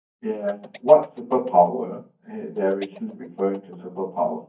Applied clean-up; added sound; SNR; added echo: neural mask model DeepFilterNet 3.